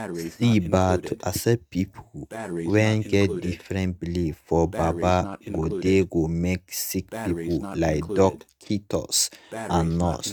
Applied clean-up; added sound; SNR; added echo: neural mask model RNNoise.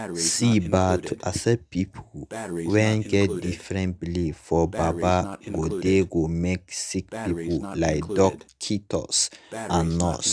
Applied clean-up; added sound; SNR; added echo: none; Breathing; 11 dB; none.